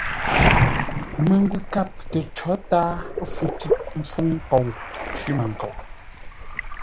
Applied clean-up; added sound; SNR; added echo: none; Waves, surf; 0 dB; none.